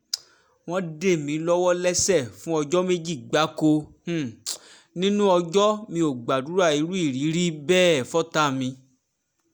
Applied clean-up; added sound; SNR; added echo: none; none; none; none.